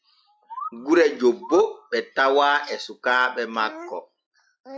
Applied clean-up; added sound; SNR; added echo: classical method log-MMSE.